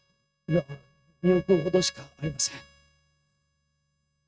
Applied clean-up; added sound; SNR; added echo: neural mask model RNNoise.